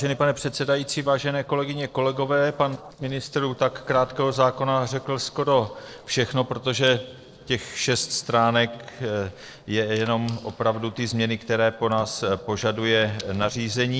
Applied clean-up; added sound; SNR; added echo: neural separator model SepFormer DNS4.